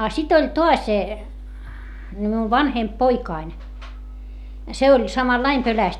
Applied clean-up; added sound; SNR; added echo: none; none; none; none.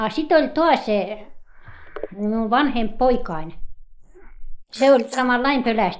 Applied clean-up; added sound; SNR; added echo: neural mask model Resemble Enhance denoiser.